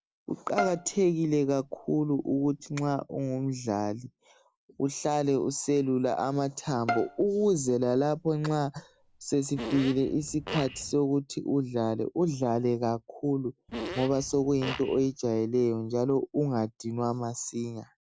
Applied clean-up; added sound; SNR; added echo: none; Fart + Bowed string instrument; 11 dB; none.